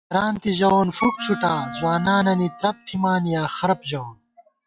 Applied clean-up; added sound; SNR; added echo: classical method log-MMSE.